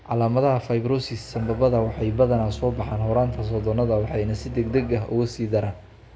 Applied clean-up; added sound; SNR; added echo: none; Musical instrument; 12 dB; reverberation time 1.8 s.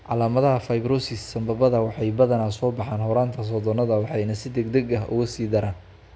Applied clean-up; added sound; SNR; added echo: none; none; none; none.